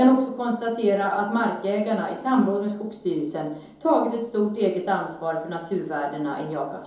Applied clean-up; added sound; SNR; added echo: none; none; none; reverberation time 2.8 s.